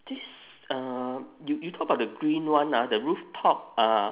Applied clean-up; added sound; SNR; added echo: none; none; none; none.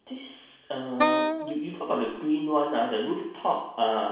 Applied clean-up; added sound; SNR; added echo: none; Wind instrument, woodwind instrument; -1 dB; reverberation time 0.7 s.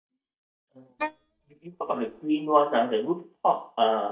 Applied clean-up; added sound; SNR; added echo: neural mask model DeepFilterNet 3.